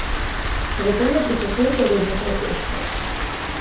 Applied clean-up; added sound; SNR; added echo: none; Rain; 1 dB; reverberation time 0.5 s.